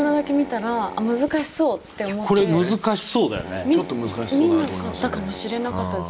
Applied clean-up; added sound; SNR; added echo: none; Drill; 16 dB; none.